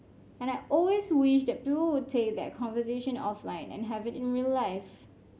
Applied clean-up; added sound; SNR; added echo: none; none; none; none.